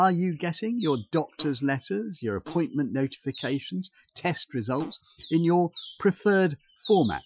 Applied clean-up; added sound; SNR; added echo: classical method Wiener filter.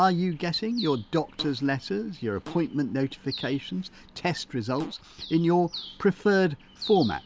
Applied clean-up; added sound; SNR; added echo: none; Bird + Fart; 17 dB; none.